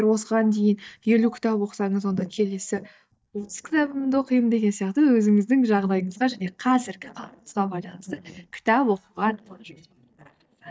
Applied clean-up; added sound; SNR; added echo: neural mask model DeepFilterNet 3.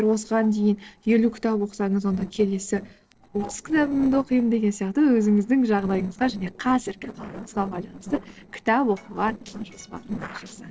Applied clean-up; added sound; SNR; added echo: neural separator model SepFormer DNS4.